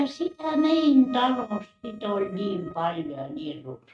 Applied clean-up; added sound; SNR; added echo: neural mask model RNNoise.